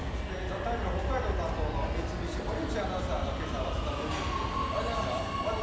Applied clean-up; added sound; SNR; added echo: none; Subway, metro, underground; -3 dB; reverberation time 0.9 s.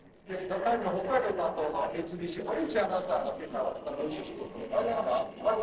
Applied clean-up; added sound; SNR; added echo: neural separator model SepFormer DNS4.